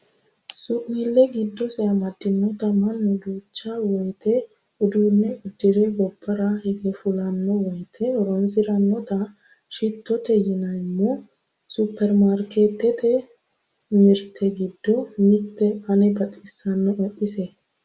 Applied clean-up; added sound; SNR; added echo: none; none; none; none.